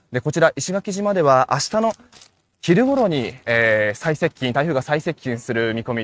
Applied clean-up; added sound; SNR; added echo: neural mask model RNNoise.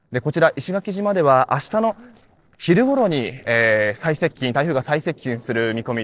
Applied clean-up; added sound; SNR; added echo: neural separator model SepFormer DNS4.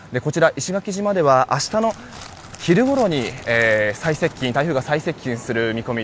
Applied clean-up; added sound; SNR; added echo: none; Crackle; 19 dB; none.